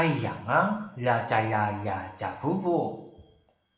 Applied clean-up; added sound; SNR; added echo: none; none; none; reverberation time 0.8 s.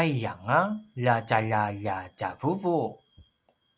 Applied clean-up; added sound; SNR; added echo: none; none; none; none.